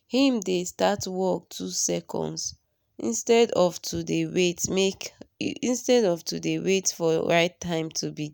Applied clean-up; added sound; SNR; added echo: none; none; none; none.